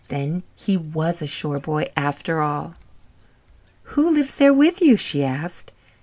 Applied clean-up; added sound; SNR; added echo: none; Bird; 10 dB; none.